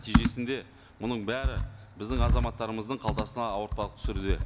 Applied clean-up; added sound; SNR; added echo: none; Computer keyboard; -3 dB; none.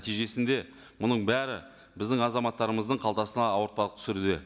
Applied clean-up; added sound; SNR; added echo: none; none; none; none.